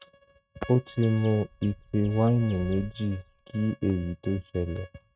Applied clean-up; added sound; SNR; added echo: neural mask model RNNoise.